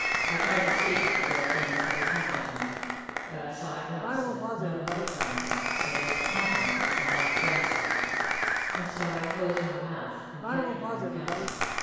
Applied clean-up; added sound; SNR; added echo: none; Applause; -5 dB; reverberation time 2.0 s.